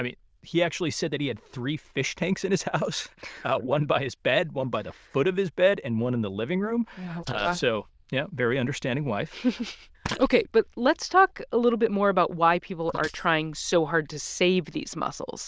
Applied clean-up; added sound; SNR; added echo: neural diffusion model UNIVERSE++.